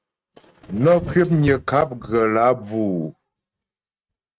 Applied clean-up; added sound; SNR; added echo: neural mask model RNNoise.